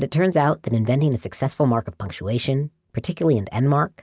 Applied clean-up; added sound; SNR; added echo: none; none; none; none.